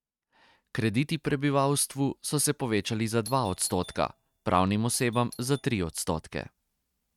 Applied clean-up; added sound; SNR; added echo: neural mask model RNNoise.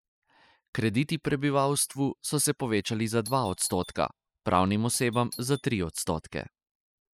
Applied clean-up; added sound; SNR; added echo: classical method spectral subtraction.